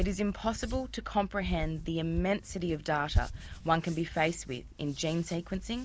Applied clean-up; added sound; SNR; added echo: none; Hands; 6 dB; none.